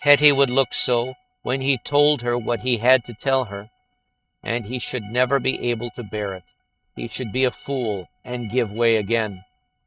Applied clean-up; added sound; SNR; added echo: neural mask model RNNoise.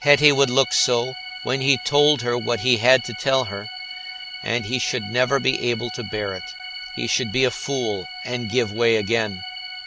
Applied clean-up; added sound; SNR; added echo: none; Organ; 12 dB; none.